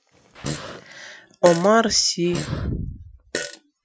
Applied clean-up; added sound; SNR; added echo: classical method Wiener filter.